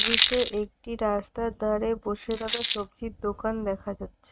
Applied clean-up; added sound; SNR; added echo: neural mask model RNNoise.